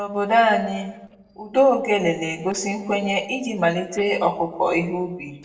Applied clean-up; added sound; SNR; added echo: neural separator model SepFormer DNS4.